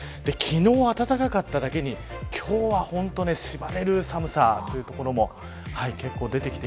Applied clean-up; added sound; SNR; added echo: none; none; none; none.